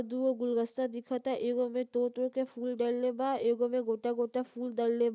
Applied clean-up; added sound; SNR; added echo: none; none; none; none.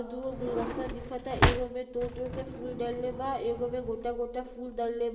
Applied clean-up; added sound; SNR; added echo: none; Drawer open or close; 1 dB; reverberation time 1.6 s.